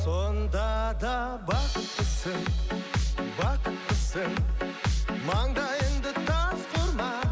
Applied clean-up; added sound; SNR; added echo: none; none; none; none.